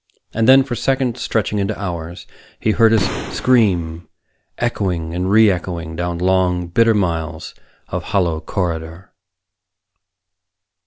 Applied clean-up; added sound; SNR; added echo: none; Boom; 7 dB; none.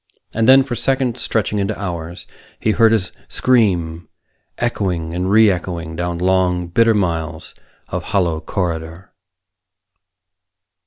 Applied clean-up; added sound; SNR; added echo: none; none; none; none.